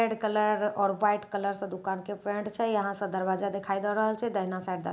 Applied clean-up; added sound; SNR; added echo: none; none; none; none.